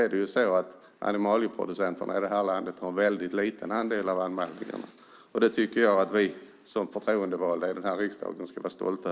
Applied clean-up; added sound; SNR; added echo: none; none; none; none.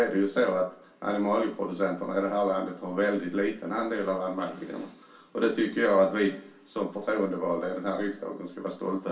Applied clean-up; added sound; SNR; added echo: none; none; none; reverberation time 0.3 s.